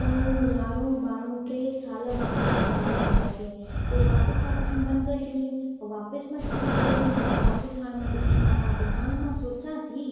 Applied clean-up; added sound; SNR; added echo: none; Breathing; -5 dB; reverberation time 1.2 s.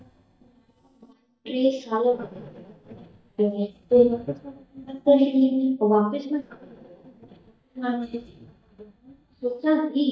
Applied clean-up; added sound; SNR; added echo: neural mask model DeepFilterNet 3.